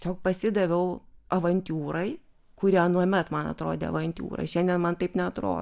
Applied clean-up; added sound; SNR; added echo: none; none; none; none.